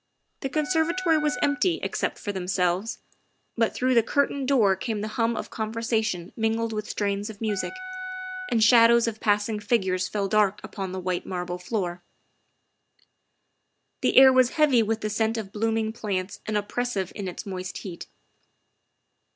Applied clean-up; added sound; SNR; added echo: none; Wind instrument, woodwind instrument; 12 dB; none.